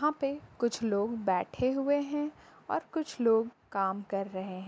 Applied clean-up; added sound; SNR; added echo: none; none; none; none.